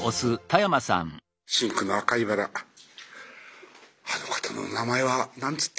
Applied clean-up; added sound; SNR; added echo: none; none; none; none.